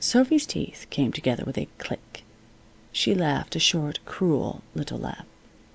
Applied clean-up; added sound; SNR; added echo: none; none; none; none.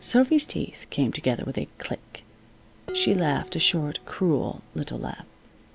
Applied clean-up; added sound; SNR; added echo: none; Dishes, pots, and pans; 17 dB; none.